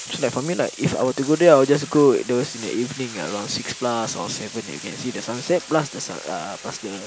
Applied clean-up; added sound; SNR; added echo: none; Bathtub (filling or washing); 15 dB; none.